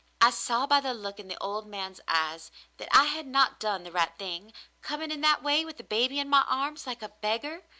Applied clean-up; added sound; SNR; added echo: none; none; none; none.